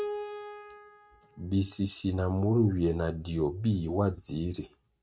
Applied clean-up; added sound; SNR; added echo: neural mask model RNNoise.